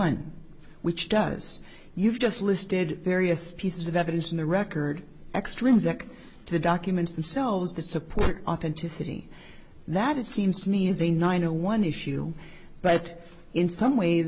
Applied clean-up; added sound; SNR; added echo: none; none; none; none.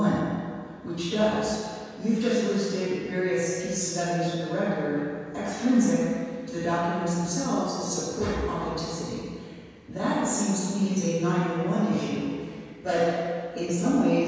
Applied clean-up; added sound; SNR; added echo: none; none; none; reverberation time 1.9 s.